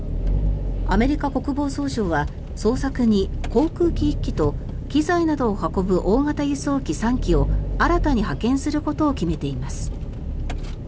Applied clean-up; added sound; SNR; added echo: none; Engine; 3 dB; none.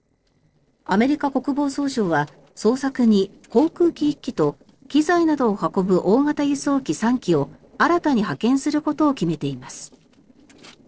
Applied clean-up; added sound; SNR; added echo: neural separator model SepFormer DNS4.